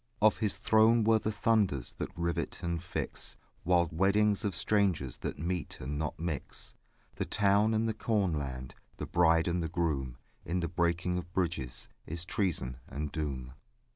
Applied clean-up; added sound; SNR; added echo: none; none; none; none.